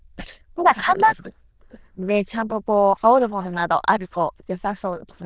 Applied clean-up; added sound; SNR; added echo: neural diffusion model UNIVERSE++.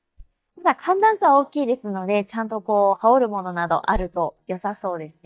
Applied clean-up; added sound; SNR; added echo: neural mask model DeepFilterNet 3.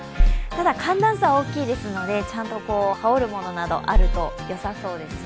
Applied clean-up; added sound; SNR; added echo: none; Bass drum; -3 dB; none.